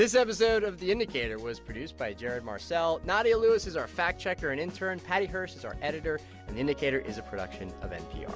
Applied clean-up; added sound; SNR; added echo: none; none; none; none.